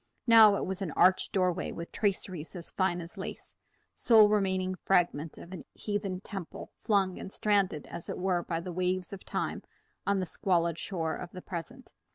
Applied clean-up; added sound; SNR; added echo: none; none; none; none.